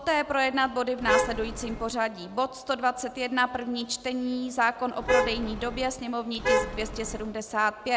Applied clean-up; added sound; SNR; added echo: none; Traffic noise, roadway noise / Vehicle horn, car horn, honking; 0 dB; none.